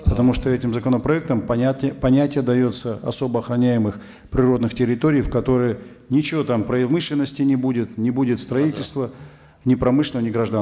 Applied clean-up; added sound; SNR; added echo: none; none; none; none.